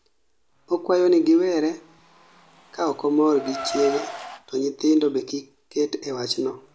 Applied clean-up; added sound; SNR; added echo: none; Car; 15 dB; none.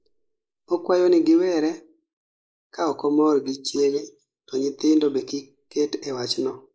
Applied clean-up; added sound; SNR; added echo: neural mask model Resemble Enhance denoiser.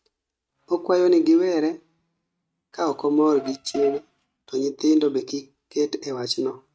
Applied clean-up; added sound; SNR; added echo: neural mask model RNNoise.